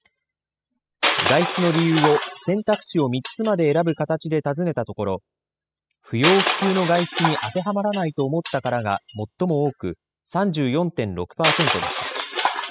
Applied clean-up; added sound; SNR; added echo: classical method spectral subtraction.